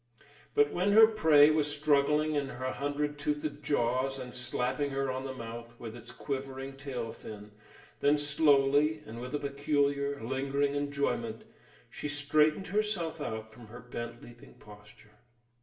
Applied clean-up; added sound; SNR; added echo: none; none; none; reverberation time 0.7 s.